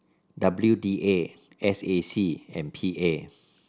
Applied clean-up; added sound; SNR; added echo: none; none; none; none.